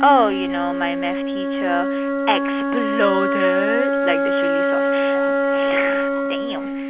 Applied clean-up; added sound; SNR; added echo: none; Wind instrument, woodwind instrument; -3 dB; none.